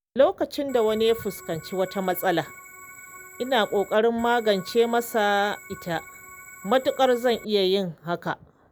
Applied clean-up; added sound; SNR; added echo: none; Organ; 19 dB; none.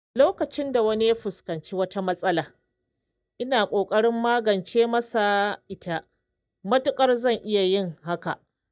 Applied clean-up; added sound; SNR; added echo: neural mask model DeepFilterNet 3.